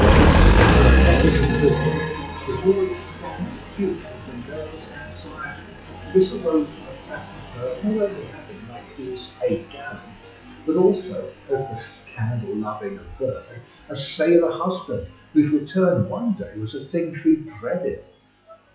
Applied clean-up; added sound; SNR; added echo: classical method WPE with log-MMSE.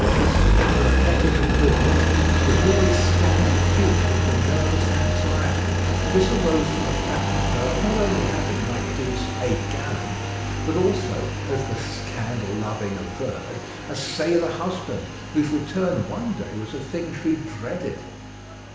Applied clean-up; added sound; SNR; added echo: none; Engine; -4 dB; reverberation time 1.1 s.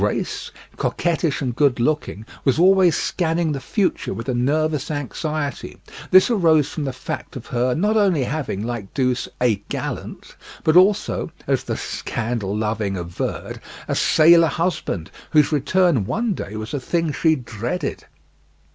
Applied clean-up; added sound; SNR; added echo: none; none; none; none.